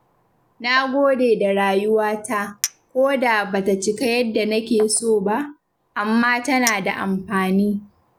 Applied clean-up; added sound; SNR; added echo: none; Chink, clink; 18 dB; none.